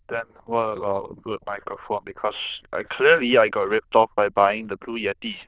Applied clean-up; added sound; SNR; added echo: neural diffusion model UNIVERSE++.